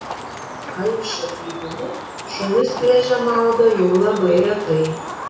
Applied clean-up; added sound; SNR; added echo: none; Chicken, rooster; 12 dB; reverberation time 0.6 s.